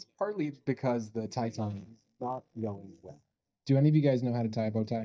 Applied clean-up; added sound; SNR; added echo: neural mask model DeepFilterNet 3.